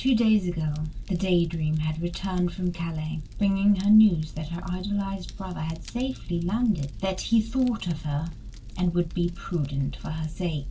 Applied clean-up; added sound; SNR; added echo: none; Fire; 11 dB; reverberation time 0.2 s.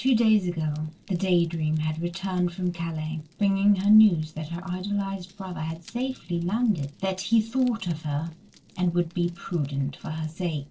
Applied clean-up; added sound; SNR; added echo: neural separator model SepFormer DNS4.